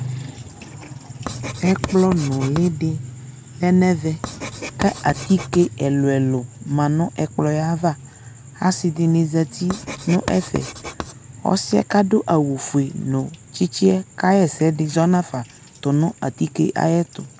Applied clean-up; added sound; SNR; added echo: none; Writing; 13 dB; none.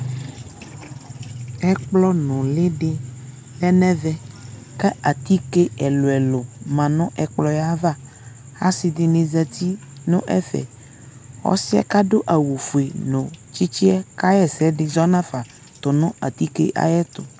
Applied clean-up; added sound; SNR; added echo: none; none; none; none.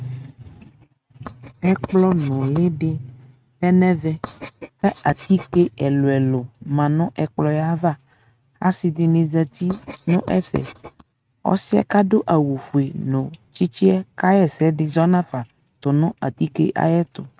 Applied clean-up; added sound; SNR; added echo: neural mask model RNNoise.